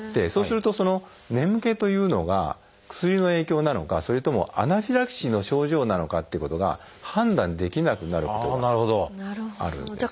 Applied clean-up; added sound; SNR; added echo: none; none; none; none.